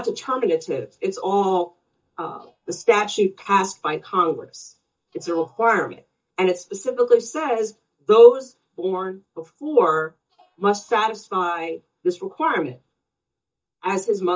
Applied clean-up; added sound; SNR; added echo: neural mask model DeepFilterNet 3.